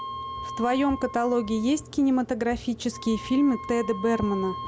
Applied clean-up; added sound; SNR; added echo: none; Wind instrument, woodwind instrument; 13 dB; none.